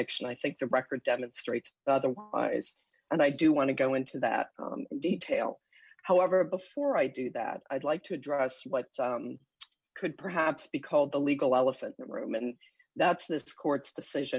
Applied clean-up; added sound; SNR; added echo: none; none; none; none.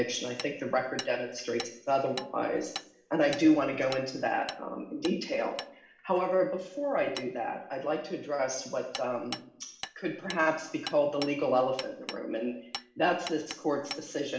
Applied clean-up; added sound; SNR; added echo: none; Hammer; 15 dB; reverberation time 0.7 s.